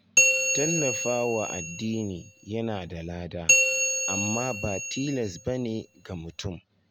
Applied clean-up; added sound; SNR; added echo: none; Bell; -4 dB; none.